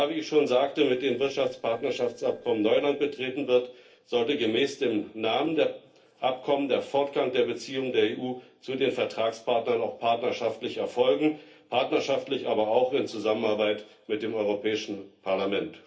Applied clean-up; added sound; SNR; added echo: neural separator model SepFormer DNS4.